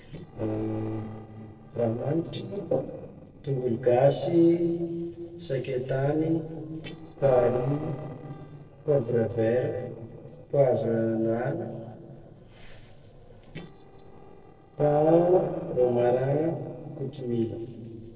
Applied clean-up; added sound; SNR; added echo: neural separator model SepFormer DNS4.